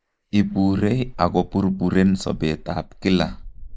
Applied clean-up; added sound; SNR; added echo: neural mask model Resemble Enhance denoiser.